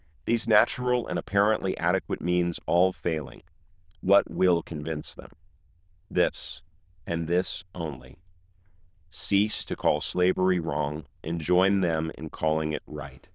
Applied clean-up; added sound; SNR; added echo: neural diffusion model UNIVERSE++.